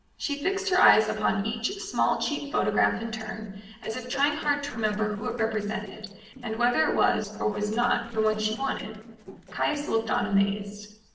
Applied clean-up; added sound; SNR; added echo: neural separator model SepFormer DNS4.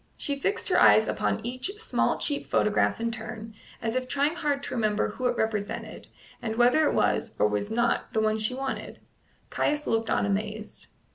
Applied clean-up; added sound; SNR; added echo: none; none; none; none.